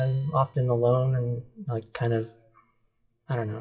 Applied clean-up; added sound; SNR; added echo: classical method WPE with log-MMSE.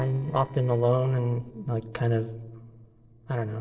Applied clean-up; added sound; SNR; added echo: neural separator model SepFormer DNS4.